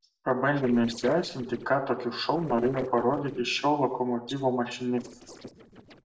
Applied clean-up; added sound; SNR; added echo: neural separator model SepFormer DNS4.